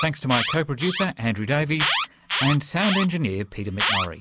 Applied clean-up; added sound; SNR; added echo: neural mask model Resemble Enhance denoiser.